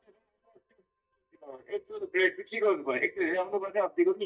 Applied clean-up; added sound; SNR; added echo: neural mask model DeepFilterNet 3.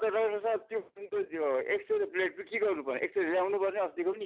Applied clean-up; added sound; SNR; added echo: none; none; none; none.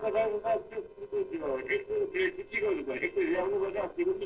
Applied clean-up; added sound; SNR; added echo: neural separator model SepFormer DNS4.